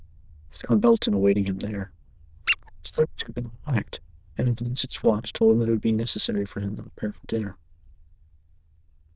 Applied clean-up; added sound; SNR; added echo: neural diffusion model UNIVERSE++.